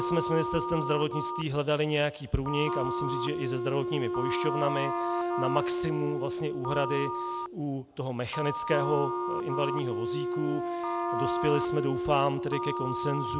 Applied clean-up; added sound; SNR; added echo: none; Telephone + Wind instrument, woodwind instrument; 1 dB; none.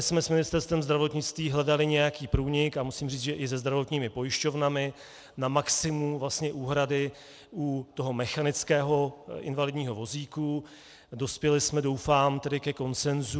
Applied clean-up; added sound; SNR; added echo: none; none; none; none.